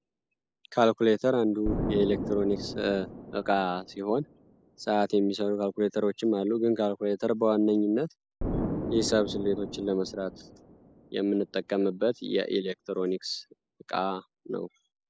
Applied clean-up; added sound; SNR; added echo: none; Explosion; 11 dB; none.